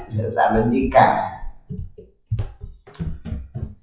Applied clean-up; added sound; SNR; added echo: classical method WPE with log-MMSE.